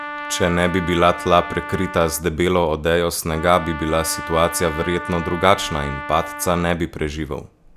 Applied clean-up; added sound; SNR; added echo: none; Trumpet; 11 dB; none.